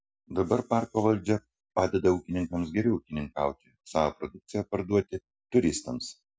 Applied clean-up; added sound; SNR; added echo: none; none; none; none.